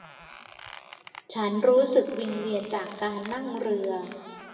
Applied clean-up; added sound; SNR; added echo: none; Squeak; 18 dB; reverberation time 1.9 s.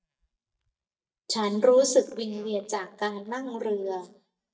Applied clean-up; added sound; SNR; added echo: neural mask model DeepFilterNet 3.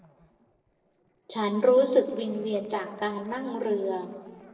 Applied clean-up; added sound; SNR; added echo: neural separator model SepFormer DNS4.